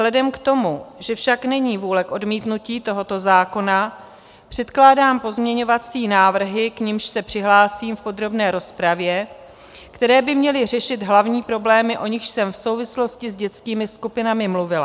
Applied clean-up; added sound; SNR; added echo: none; none; none; none.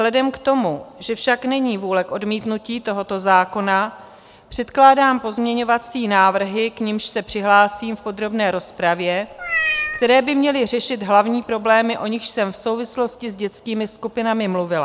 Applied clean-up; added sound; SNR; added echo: none; Meow; 4 dB; none.